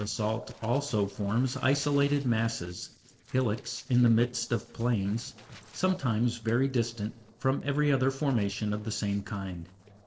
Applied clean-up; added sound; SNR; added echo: neural separator model SepFormer DNS4.